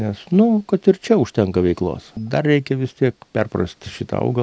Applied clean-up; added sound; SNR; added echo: none; none; none; none.